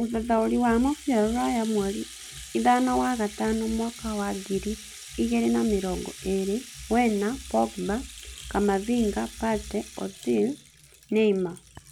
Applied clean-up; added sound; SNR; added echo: none; Rattle (instrument); 18 dB; none.